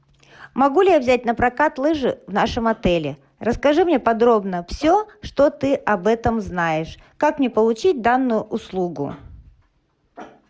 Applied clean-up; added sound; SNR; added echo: none; none; none; none.